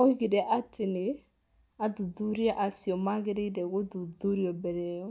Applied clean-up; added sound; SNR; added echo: none; none; none; none.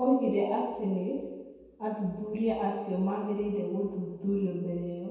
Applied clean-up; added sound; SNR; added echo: none; none; none; reverberation time 1.1 s.